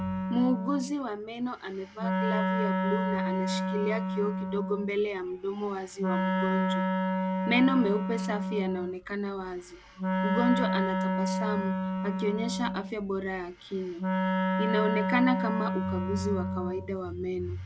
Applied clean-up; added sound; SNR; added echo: none; Wind instrument, woodwind instrument; -1 dB; none.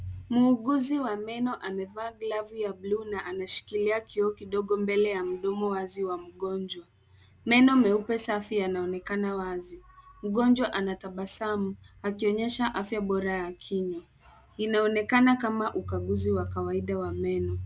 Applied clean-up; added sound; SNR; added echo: none; none; none; none.